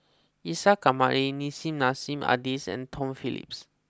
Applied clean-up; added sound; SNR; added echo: none; none; none; none.